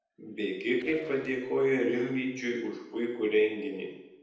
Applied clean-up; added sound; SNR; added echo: neural separator model SepFormer DNS4.